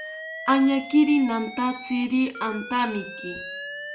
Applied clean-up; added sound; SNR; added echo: none; Alarm; 13 dB; reverberation time 0.3 s.